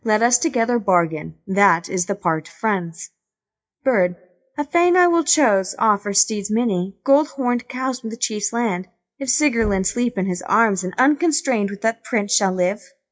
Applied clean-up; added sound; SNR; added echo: classical method WPE with log-MMSE.